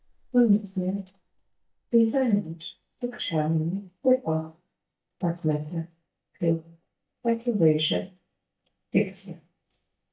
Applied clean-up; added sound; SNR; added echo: neural mask model DeepFilterNet 3.